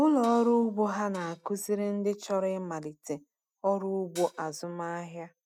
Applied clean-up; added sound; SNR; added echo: neural mask model RNNoise.